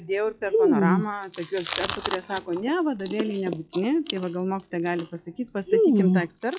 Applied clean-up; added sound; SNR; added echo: classical method log-MMSE.